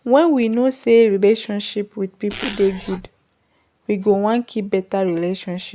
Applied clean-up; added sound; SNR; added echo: none; Zipper (clothing); 13 dB; none.